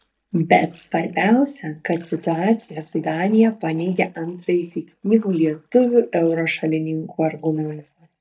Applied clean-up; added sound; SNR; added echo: neural mask model DeepFilterNet 3.